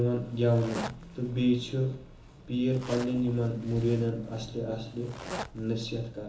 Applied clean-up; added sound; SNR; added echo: none; Zipper (clothing); 14 dB; reverberation time 0.6 s.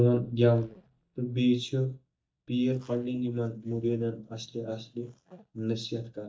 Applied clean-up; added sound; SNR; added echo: neural mask model DeepFilterNet 3.